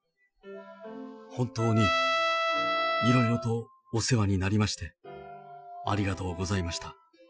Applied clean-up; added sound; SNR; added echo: classical method Wiener filter.